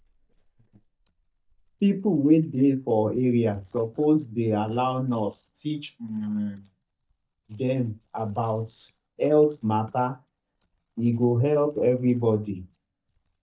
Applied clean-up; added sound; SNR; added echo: neural mask model DeepFilterNet 3.